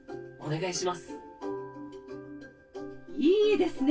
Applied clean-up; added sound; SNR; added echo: none; none; none; reverberation time 0.1 s.